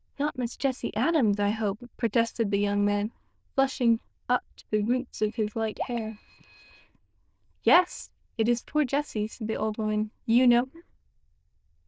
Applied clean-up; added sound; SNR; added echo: neural diffusion model UNIVERSE++.